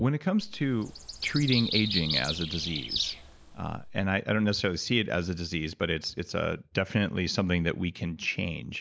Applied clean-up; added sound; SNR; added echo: none; Bird vocalization, bird call, bird song; 5 dB; none.